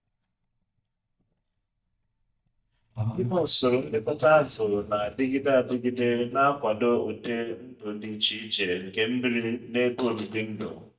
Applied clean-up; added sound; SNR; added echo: neural mask model DeepFilterNet 3.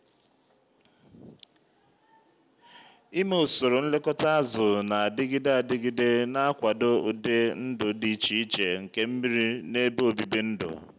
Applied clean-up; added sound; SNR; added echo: none; none; none; none.